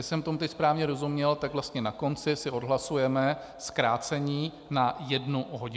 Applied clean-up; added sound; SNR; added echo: none; none; none; none.